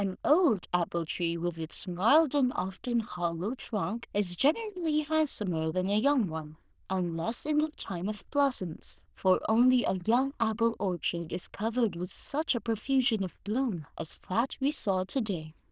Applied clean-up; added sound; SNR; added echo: neural diffusion model UNIVERSE++.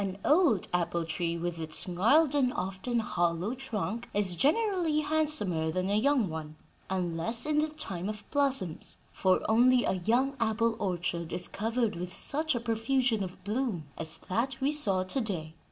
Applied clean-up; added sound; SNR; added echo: none; none; none; none.